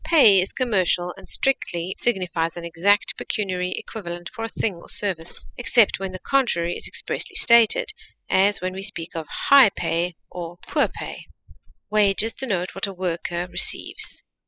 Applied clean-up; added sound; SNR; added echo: classical method spectral subtraction.